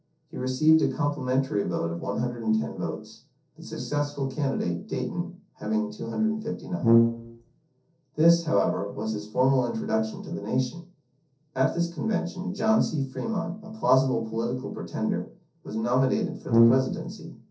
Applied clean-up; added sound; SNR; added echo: neural separator model SepFormer DNS4.